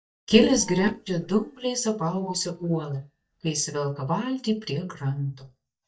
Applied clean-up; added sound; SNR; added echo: neural mask model DeepFilterNet 3.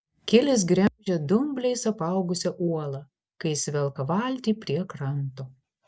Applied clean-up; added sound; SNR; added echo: none; none; none; none.